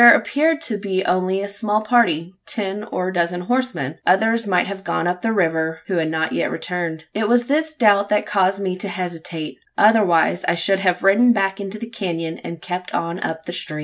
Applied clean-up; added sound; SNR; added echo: none; none; none; none.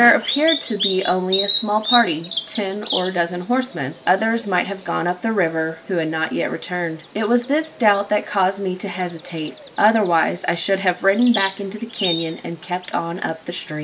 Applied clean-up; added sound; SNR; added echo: none; Bird vocalization, bird call, bird song; 10 dB; none.